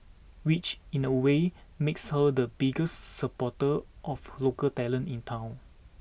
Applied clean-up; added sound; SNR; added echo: none; none; none; none.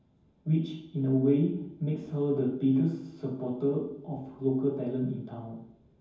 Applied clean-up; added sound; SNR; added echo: none; none; none; reverberation time 0.9 s.